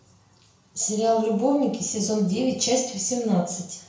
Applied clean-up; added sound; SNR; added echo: none; none; none; reverberation time 0.5 s.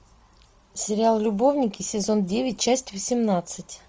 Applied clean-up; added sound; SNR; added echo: none; none; none; none.